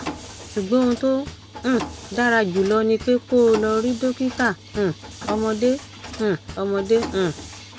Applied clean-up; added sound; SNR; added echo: none; Mechanisms; 14 dB; none.